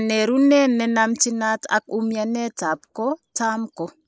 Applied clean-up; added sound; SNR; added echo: neural mask model Resemble Enhance denoiser.